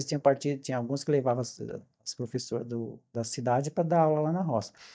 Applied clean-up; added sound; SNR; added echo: neural mask model DeepFilterNet 3.